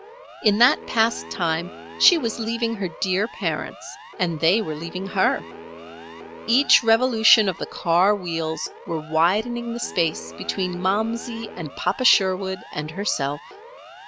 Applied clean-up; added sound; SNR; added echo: none; Wind instrument, woodwind instrument + Siren; 16 dB; none.